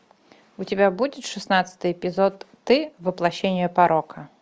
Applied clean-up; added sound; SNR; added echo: none; none; none; none.